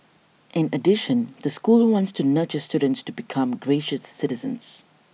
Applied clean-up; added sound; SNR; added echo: none; none; none; none.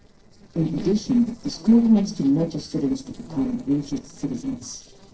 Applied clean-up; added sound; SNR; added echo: neural separator model SepFormer DNS4.